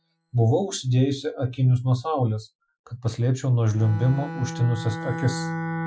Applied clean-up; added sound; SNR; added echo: classical method Wiener filter.